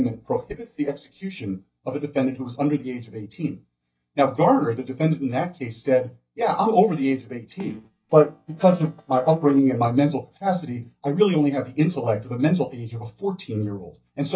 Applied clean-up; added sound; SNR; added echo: neural mask model DeepFilterNet 3.